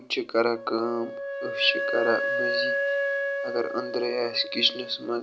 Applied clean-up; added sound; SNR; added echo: none; Wind instrument, woodwind instrument; 2 dB; none.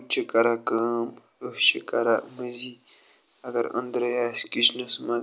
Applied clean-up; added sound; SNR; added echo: none; none; none; none.